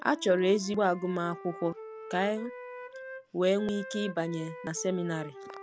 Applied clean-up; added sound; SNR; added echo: none; Wind instrument, woodwind instrument; 13 dB; none.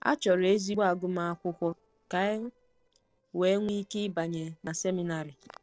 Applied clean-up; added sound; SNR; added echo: neural separator model SepFormer DNS4.